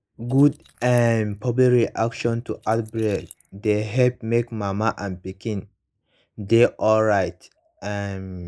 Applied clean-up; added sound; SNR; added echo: neural mask model Resemble Enhance denoiser.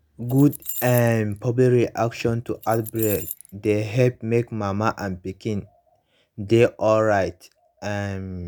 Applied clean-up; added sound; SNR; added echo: none; Keys jangling; 13 dB; none.